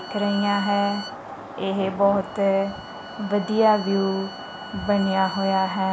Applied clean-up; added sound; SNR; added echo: none; Bowed string instrument; 15 dB; reverberation time 0.5 s.